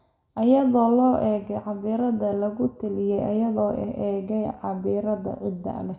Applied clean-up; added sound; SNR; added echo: none; none; none; reverberation time 0.8 s.